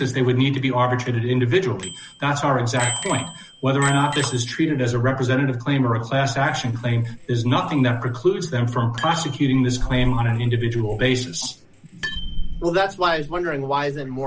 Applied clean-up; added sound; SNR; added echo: none; Bicycle bell; 11 dB; none.